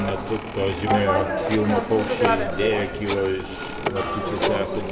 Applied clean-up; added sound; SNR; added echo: none; Telephone; 0 dB; reverberation time 0.8 s.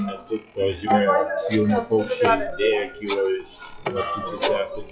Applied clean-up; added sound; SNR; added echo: classical method WPE with log-MMSE.